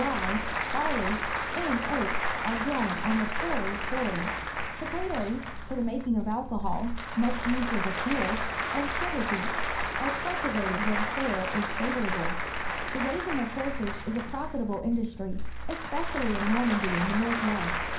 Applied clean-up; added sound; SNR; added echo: none; Applause / Crowd; -1 dB; reverberation time 0.5 s.